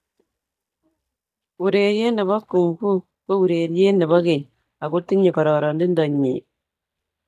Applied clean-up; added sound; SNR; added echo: neural mask model DeepFilterNet 3.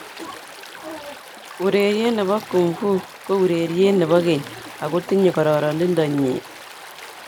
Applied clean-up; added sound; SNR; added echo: none; Stream; 17 dB; none.